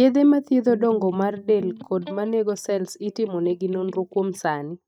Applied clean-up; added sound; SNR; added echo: neural mask model DeepFilterNet 3.